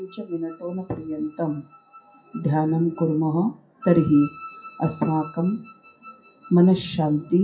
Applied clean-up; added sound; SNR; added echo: classical method WPE with log-MMSE.